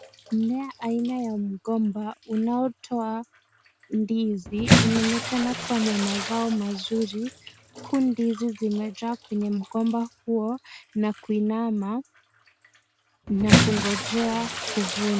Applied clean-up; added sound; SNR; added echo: none; Bathtub (filling or washing) / Splash, splatter; 3 dB; none.